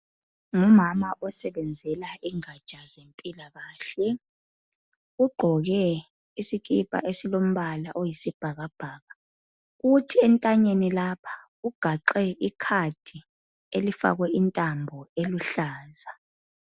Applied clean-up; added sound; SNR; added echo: none; none; none; none.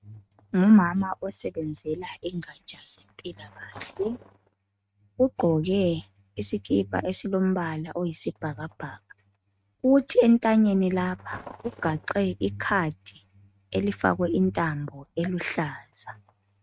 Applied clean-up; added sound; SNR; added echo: neural mask model RNNoise.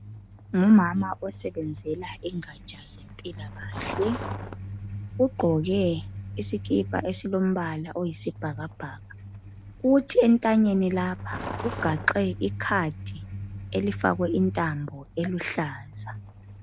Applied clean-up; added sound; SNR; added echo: none; Truck; 11 dB; none.